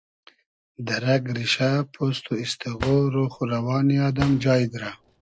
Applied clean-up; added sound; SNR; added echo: none; Drawer open or close; 14 dB; none.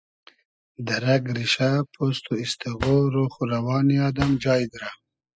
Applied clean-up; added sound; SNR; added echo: classical method spectral subtraction.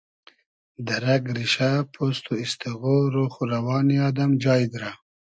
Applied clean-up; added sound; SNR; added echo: none; none; none; none.